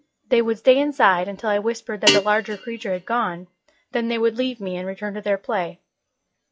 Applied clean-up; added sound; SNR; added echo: classical method log-MMSE.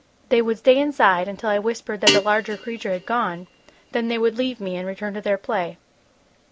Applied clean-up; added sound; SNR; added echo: none; Guitar; 6 dB; none.